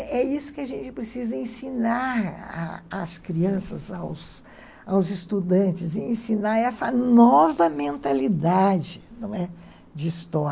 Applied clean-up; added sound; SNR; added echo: none; none; none; none.